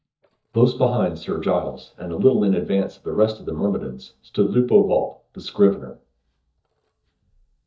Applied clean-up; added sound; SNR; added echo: neural mask model DeepFilterNet 3.